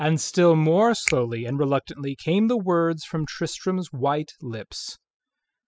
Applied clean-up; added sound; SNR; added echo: classical method spectral subtraction.